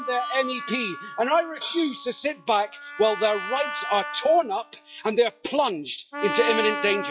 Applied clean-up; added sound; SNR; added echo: classical method log-MMSE.